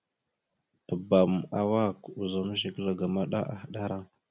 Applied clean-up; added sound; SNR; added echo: none; none; none; none.